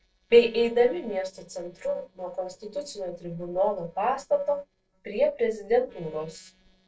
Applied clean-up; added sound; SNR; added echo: neural separator model SepFormer DNS4.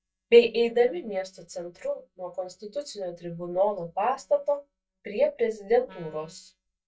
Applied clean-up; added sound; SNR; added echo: neural mask model DeepFilterNet 3.